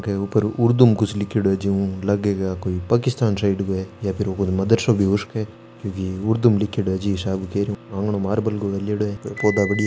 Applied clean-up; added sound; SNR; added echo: none; Microwave oven; 19 dB; none.